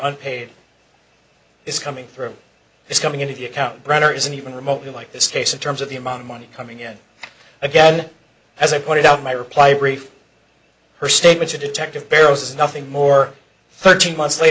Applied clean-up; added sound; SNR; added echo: none; none; none; none.